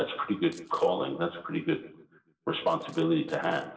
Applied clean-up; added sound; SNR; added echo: neural separator model SepFormer DNS4.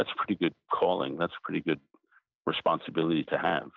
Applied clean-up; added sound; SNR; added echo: none; none; none; none.